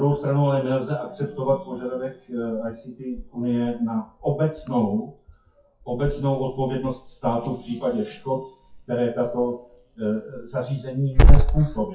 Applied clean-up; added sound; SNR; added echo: classical method WPE with log-MMSE.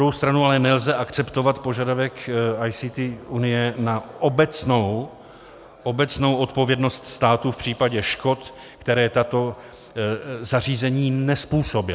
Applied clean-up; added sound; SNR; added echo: none; none; none; none.